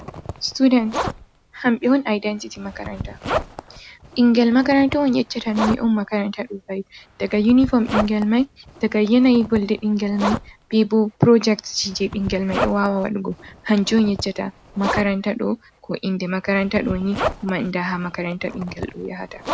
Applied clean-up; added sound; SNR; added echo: none; Zipper (clothing); 11 dB; none.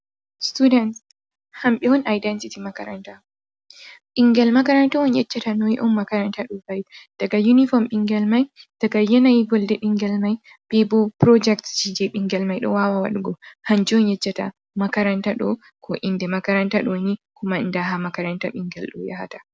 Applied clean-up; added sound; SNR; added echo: none; none; none; none.